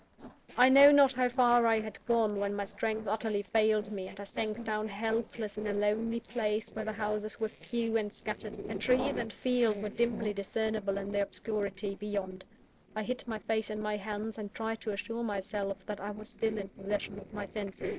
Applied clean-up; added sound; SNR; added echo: neural separator model SepFormer DNS4.